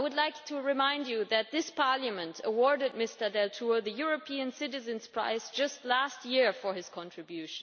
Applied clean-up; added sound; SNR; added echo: none; none; none; none.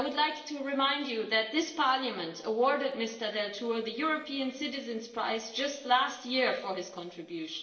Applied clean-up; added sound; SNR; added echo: neural separator model SepFormer DNS4.